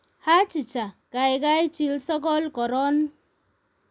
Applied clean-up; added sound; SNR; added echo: none; none; none; none.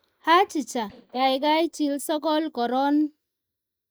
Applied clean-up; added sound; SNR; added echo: neural mask model DeepFilterNet 3.